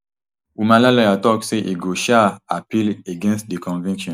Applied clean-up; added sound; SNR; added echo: neural mask model Resemble Enhance denoiser.